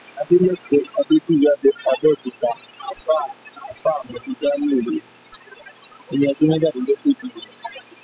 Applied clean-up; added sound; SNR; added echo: classical method spectral subtraction.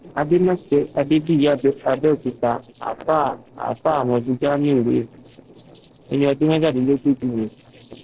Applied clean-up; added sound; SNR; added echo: neural separator model SepFormer DNS4.